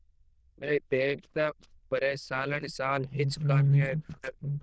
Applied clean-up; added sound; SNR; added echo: neural diffusion model UNIVERSE++.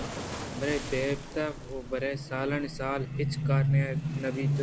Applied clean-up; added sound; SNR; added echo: none; Waves, surf; 12 dB; none.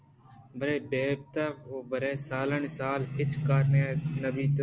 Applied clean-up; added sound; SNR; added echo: none; none; none; none.